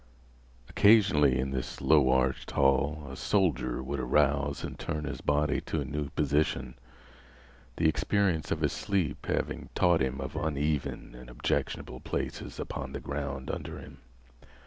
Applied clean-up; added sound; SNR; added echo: none; Bowed string instrument; 13 dB; none.